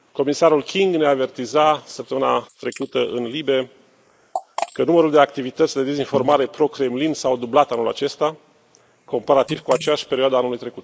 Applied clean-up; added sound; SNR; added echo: neural mask model Resemble Enhance denoiser.